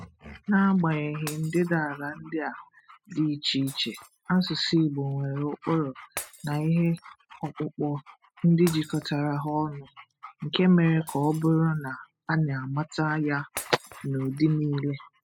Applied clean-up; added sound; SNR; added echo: classical method spectral subtraction.